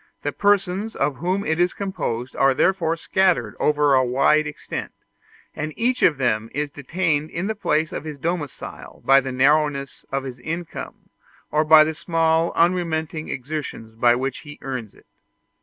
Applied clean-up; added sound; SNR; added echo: none; none; none; none.